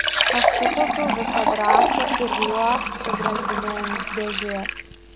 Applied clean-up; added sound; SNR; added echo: none; Fill (with liquid); -5 dB; none.